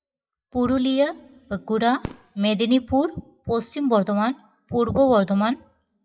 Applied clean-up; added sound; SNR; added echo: classical method WPE with log-MMSE.